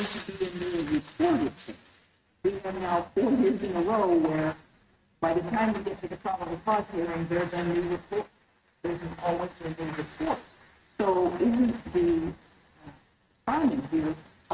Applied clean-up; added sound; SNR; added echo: neural mask model RNNoise.